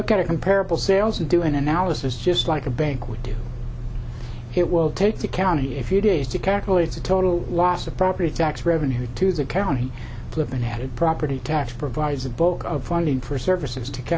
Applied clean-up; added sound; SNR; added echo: none; none; none; none.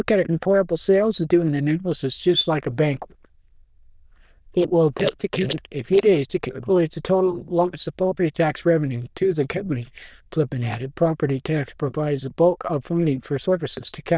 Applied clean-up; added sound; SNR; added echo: neural diffusion model UNIVERSE++.